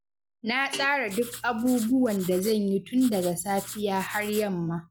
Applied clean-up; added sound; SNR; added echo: none; Guitar + Writing; 15 dB; none.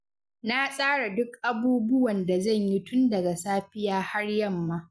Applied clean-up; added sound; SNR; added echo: none; none; none; none.